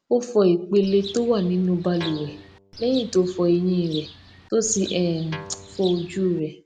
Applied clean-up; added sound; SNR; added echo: none; Bird + Guitar; 17 dB; none.